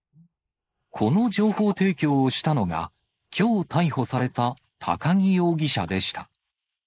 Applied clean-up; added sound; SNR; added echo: neural mask model Resemble Enhance denoiser.